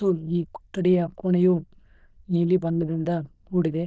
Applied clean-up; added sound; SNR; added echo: neural diffusion model UNIVERSE++.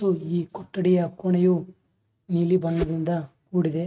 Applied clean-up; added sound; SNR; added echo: neural mask model RNNoise.